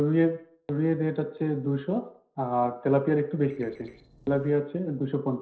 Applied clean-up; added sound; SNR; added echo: neural separator model SepFormer DNS4.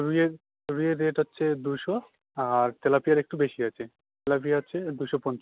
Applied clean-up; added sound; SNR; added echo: none; none; none; none.